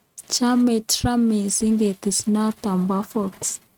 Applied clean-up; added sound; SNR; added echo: neural mask model RNNoise.